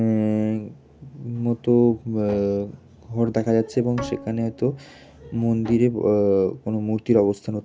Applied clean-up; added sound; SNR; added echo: none; Bowed string instrument; 18 dB; none.